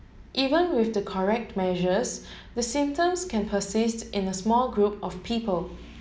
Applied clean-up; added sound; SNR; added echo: none; none; none; none.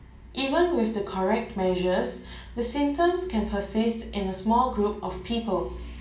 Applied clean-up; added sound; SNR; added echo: none; none; none; reverberation time 0.3 s.